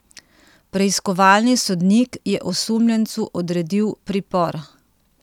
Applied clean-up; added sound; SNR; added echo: none; none; none; none.